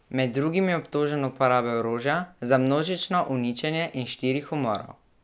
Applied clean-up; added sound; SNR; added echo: none; none; none; none.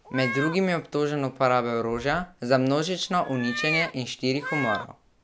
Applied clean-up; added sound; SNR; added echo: none; Meow; 9 dB; none.